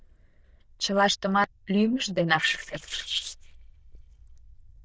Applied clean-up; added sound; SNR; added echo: neural diffusion model UNIVERSE++.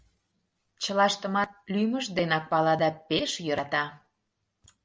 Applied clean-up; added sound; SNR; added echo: none; none; none; none.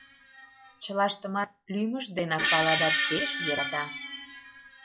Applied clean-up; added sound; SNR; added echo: classical method log-MMSE.